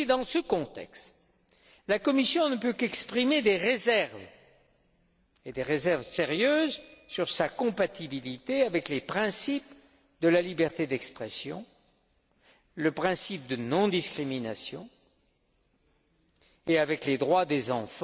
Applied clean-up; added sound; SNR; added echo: neural separator model SepFormer DNS4.